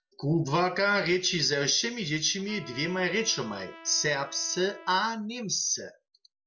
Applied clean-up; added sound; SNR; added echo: none; Trumpet; 20 dB; none.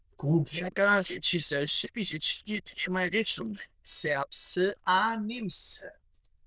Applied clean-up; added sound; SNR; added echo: neural diffusion model UNIVERSE++.